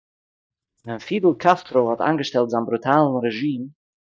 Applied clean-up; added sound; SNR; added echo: neural mask model DeepFilterNet 3.